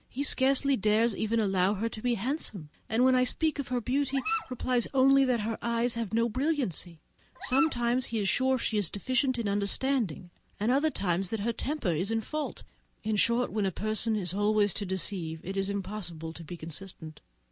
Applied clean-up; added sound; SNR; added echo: none; Dog; 8 dB; none.